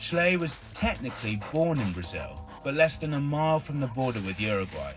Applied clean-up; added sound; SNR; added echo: none; Dog; 18 dB; reverberation time 0.4 s.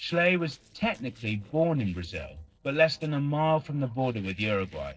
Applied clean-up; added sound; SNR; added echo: neural separator model SepFormer DNS4.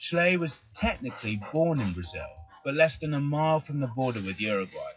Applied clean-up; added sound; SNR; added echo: classical method WPE with log-MMSE.